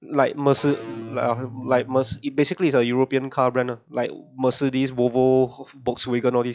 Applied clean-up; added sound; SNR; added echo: classical method log-MMSE.